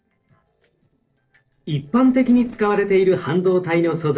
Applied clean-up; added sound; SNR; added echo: neural separator model SepFormer DNS4.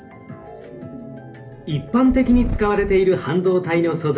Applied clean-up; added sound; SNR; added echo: none; Purr; 9 dB; reverberation time 0.3 s.